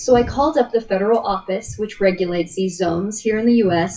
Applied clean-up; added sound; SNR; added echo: classical method WPE with log-MMSE.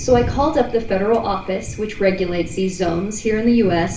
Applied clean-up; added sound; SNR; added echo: none; Thunder; 12 dB; reverberation time 0.4 s.